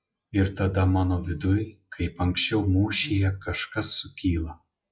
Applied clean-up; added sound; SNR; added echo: classical method log-MMSE.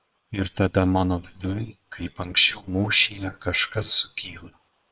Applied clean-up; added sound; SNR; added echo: neural separator model SepFormer WHAM!.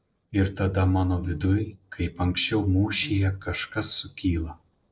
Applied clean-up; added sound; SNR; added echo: neural separator model SepFormer DNS4.